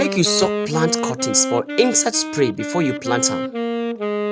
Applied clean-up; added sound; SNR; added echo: none; Wind instrument, woodwind instrument; 3 dB; none.